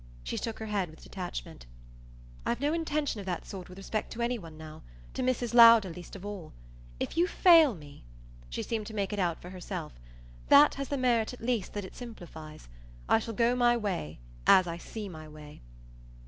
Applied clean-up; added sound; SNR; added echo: none; none; none; none.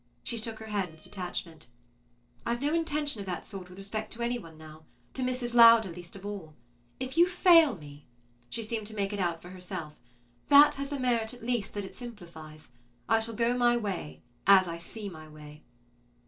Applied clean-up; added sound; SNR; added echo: neural separator model SepFormer DNS4.